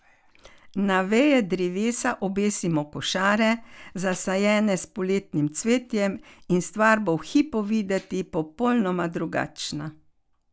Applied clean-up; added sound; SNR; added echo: none; none; none; none.